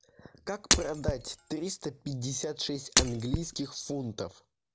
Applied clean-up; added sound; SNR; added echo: none; Shatter; -5 dB; none.